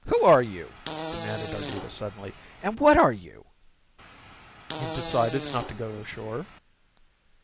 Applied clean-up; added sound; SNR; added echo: none; Fart; 9 dB; none.